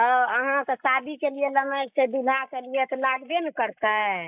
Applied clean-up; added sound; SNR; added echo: neural mask model Resemble Enhance denoiser.